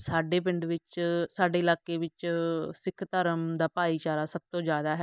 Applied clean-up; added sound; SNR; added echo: neural mask model Resemble Enhance denoiser.